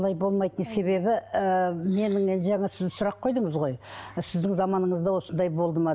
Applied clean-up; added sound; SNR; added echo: none; none; none; none.